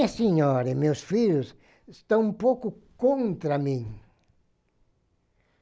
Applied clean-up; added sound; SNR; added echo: none; none; none; none.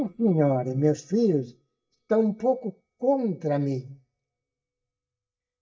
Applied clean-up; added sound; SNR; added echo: neural mask model DeepFilterNet 3.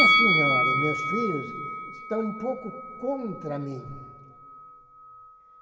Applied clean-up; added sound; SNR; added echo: none; Bell; -5 dB; reverberation time 2.3 s.